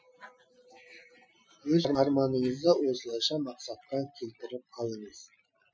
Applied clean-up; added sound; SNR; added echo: classical method Wiener filter.